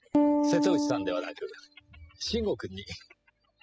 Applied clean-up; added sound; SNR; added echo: classical method spectral subtraction.